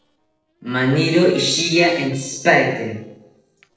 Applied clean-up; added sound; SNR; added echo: neural separator model SepFormer DNS4.